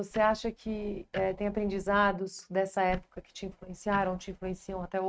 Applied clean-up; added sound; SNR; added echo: neural mask model RNNoise.